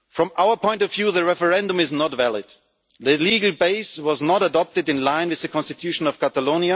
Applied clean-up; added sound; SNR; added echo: none; none; none; none.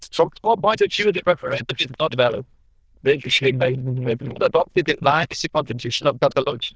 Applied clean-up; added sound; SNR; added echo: neural diffusion model UNIVERSE++.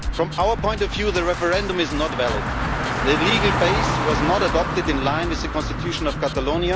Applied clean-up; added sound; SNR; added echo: none; Car + Drum kit; 1 dB; none.